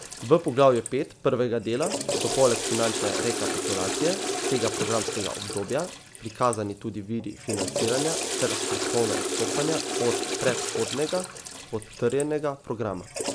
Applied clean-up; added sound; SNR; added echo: none; Toilet flush / Water; 3 dB; none.